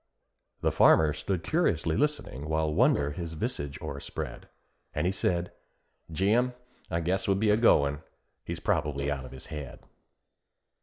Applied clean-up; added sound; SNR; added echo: neural mask model Resemble Enhance denoiser.